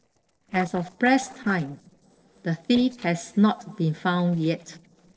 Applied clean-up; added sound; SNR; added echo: neural separator model SepFormer DNS4.